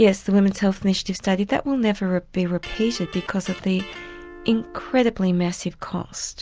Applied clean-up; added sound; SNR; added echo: none; Electric guitar; 17 dB; none.